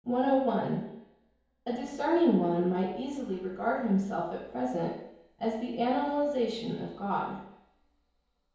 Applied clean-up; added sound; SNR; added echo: none; none; none; reverberation time 1.0 s.